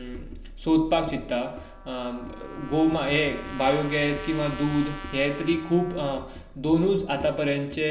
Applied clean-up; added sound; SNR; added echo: none; Trumpet; 18 dB; reverberation time 0.5 s.